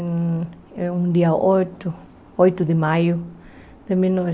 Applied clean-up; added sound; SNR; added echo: none; none; none; none.